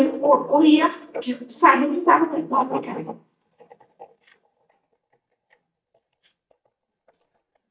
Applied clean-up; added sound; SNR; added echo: neural mask model DeepFilterNet 3.